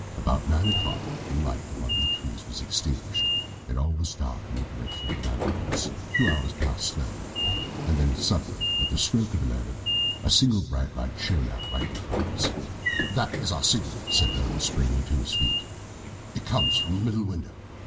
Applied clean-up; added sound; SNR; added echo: none; Sliding door / Train; 3 dB; reverberation time 1.9 s.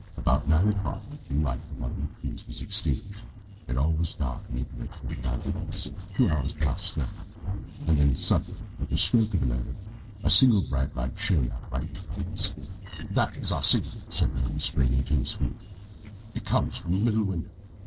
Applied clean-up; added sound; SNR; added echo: neural separator model SepFormer DNS4.